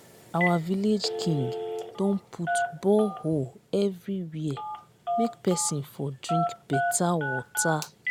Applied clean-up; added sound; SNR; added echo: none; Telephone; 5 dB; none.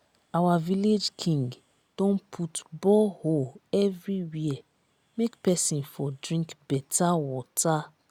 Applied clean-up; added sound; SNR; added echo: none; none; none; none.